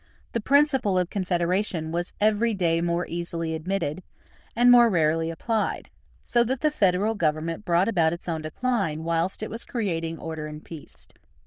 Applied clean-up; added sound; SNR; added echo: neural diffusion model UNIVERSE++.